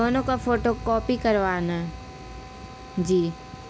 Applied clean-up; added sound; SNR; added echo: none; Explosion + Drill; 12 dB; none.